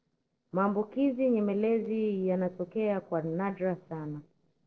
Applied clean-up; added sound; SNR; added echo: neural separator model SepFormer DNS4.